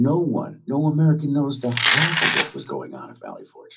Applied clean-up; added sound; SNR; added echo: none; Domestic sounds, home sounds; -2 dB; reverberation time 0.4 s.